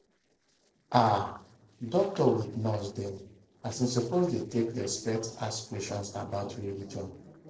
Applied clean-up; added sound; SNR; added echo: neural separator model SepFormer DNS4.